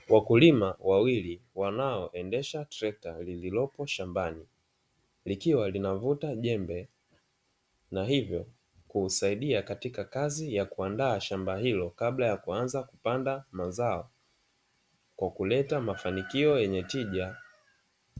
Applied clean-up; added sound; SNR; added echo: none; none; none; none.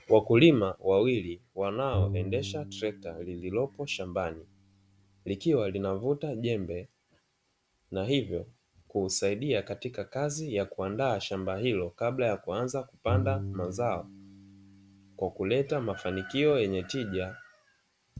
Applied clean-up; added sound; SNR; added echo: none; Bowed string instrument; 7 dB; none.